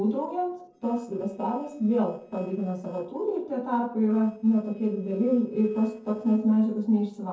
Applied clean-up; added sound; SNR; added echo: neural separator model SepFormer DNS4.